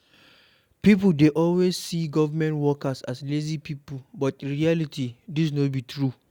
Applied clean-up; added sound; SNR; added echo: none; none; none; none.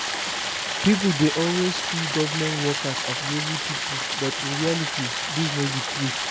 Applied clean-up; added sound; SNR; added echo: none; Stream; 1 dB; none.